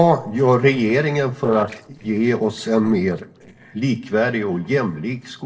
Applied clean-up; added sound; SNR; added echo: neural separator model SepFormer DNS4.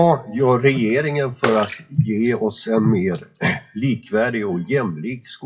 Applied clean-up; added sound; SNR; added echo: classical method WPE with log-MMSE.